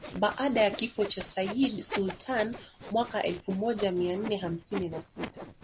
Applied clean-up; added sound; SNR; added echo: none; Sawing; 13 dB; none.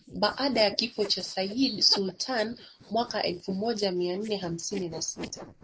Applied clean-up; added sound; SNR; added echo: neural mask model Resemble Enhance denoiser.